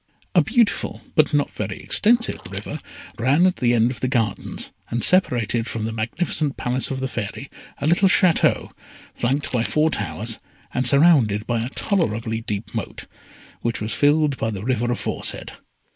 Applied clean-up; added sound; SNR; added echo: neural mask model Resemble Enhance denoiser.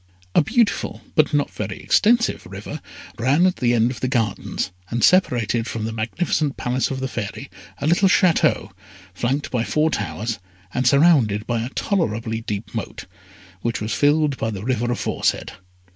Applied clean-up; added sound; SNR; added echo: none; none; none; none.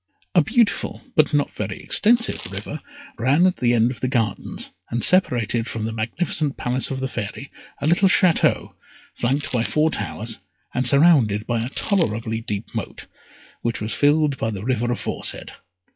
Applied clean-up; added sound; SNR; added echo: classical method log-MMSE.